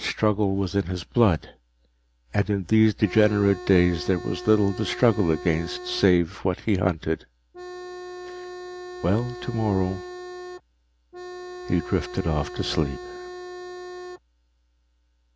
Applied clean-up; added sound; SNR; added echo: none; Organ; 12 dB; none.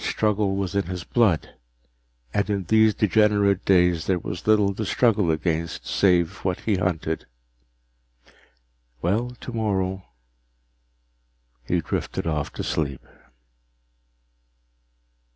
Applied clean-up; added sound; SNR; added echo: none; none; none; none.